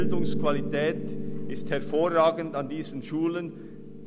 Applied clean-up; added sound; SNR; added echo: none; Piano; 0 dB; none.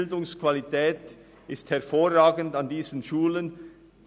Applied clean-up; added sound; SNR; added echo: none; none; none; none.